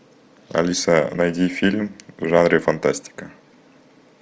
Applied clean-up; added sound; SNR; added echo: none; none; none; none.